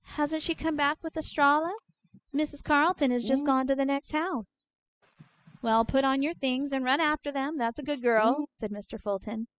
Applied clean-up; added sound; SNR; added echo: classical method spectral subtraction.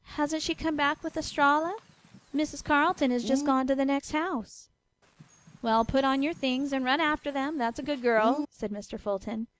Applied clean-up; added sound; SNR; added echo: none; Bird; 12 dB; none.